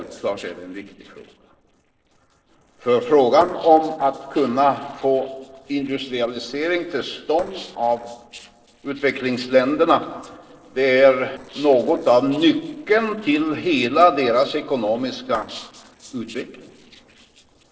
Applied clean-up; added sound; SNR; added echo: neural separator model SepFormer DNS4.